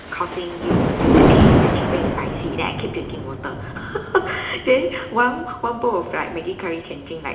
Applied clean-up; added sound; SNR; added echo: none; Thunder; -4 dB; reverberation time 0.8 s.